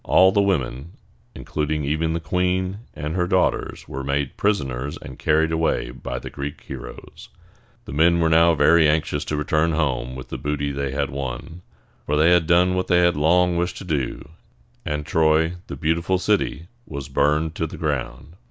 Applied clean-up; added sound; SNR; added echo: none; none; none; none.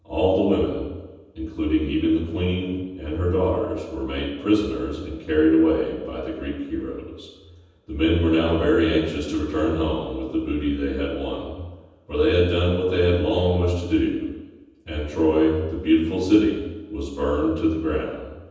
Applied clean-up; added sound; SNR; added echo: none; none; none; reverberation time 1.1 s.